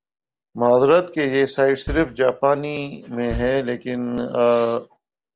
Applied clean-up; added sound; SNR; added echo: none; Bass drum; 14 dB; none.